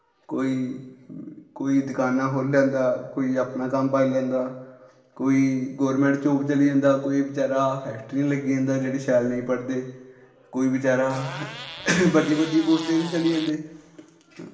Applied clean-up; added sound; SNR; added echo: none; Fart; 14 dB; reverberation time 1.0 s.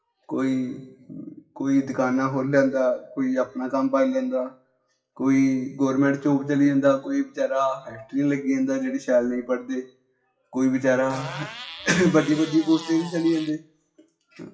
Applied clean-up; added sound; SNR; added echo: classical method WPE with log-MMSE.